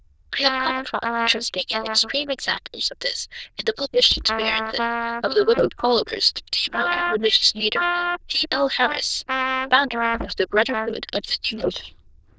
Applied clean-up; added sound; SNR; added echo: neural diffusion model UNIVERSE++.